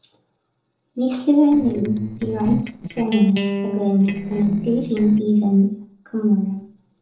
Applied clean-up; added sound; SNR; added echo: neural separator model SepFormer DNS4.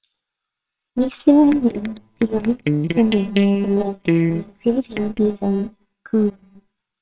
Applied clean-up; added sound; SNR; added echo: neural separator model SepFormer WHAMR!.